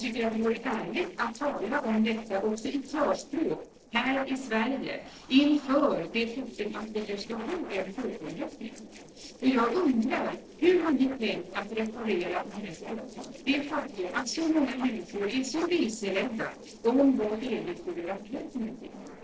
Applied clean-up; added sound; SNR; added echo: neural separator model SepFormer DNS4.